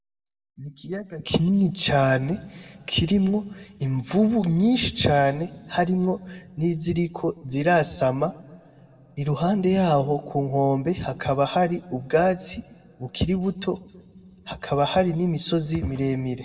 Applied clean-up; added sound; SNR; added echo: none; none; none; reverberation time 0.8 s.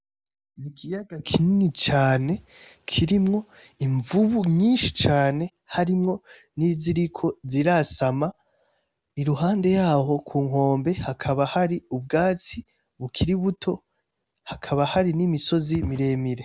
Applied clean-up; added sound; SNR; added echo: none; none; none; none.